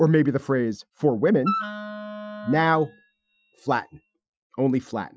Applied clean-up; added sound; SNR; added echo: classical method Wiener filter.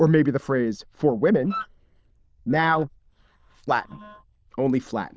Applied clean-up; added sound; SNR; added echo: neural diffusion model UNIVERSE++.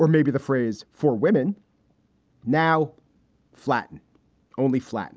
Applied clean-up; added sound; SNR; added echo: none; none; none; none.